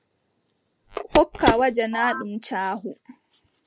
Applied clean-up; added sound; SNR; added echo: none; Telephone; 4 dB; none.